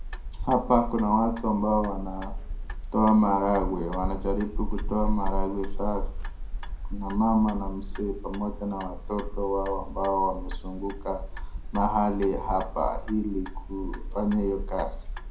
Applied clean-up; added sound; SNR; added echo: none; Clock; 4 dB; reverberation time 0.4 s.